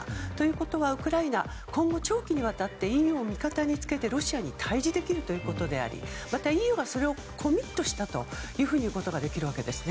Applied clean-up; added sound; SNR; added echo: none; none; none; none.